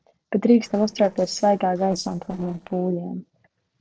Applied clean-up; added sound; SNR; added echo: neural separator model SepFormer DNS4.